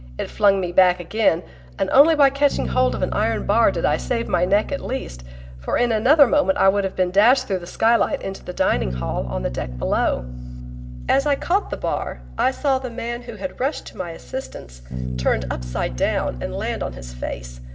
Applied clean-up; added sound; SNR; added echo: none; Bass guitar; 10 dB; reverberation time 0.3 s.